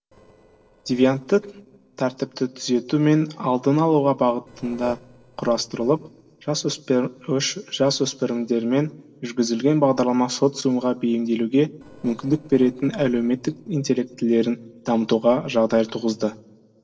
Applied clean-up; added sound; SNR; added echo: neural separator model SepFormer DNS4.